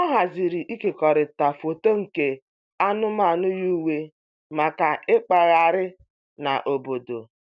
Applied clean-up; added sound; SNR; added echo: none; none; none; none.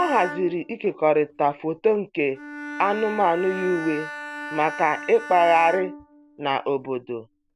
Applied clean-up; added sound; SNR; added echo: none; Bowed string instrument; 13 dB; none.